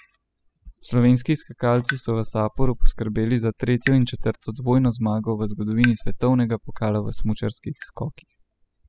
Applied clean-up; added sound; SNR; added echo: classical method spectral subtraction.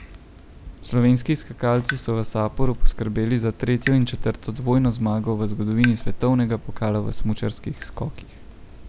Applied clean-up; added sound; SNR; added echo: none; Drip / Water tap, faucet; 16 dB; none.